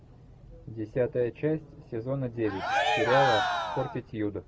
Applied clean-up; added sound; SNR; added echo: none; Cheering; -3 dB; none.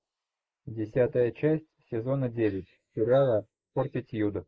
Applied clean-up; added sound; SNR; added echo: neural mask model Resemble Enhance denoiser.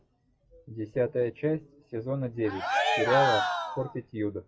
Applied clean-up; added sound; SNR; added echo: classical method log-MMSE.